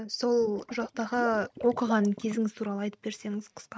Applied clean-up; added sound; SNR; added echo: neural mask model RNNoise.